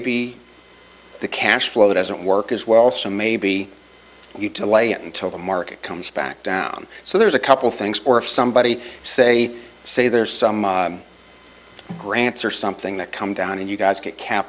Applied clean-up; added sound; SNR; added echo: none; none; none; none.